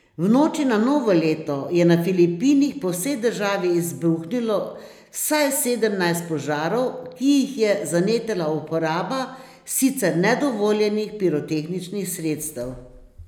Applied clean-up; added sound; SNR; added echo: none; none; none; none.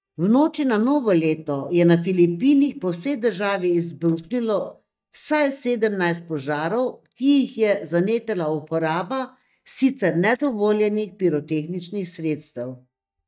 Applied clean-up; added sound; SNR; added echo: neural mask model DeepFilterNet 3.